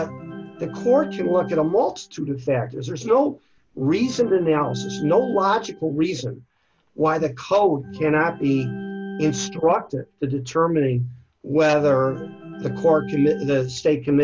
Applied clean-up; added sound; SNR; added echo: none; Organ; 14 dB; none.